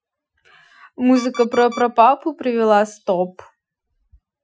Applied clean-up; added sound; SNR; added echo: classical method Wiener filter.